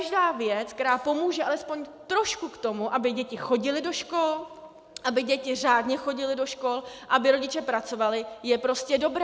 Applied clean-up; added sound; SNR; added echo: none; none; none; none.